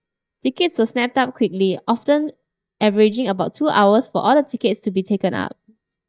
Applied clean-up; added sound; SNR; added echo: neural mask model DeepFilterNet 3.